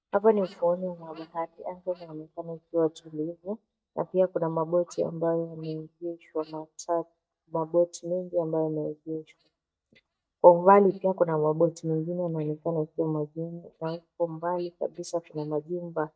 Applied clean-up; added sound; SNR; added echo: neural mask model DeepFilterNet 3.